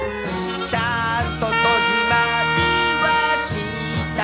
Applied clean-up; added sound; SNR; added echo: none; Trumpet; 0 dB; none.